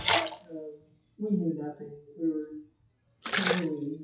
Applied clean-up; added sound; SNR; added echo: classical method WPE with log-MMSE.